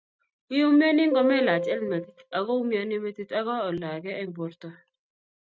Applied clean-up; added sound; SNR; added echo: neural mask model RNNoise.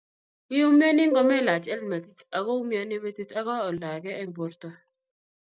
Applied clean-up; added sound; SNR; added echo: neural mask model DeepFilterNet 3.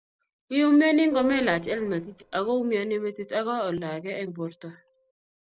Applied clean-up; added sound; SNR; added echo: neural separator model SepFormer DNS4.